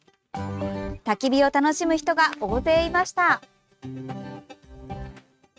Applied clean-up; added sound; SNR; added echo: neural mask model RNNoise.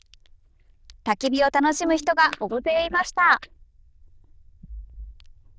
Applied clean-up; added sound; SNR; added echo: neural diffusion model UNIVERSE++.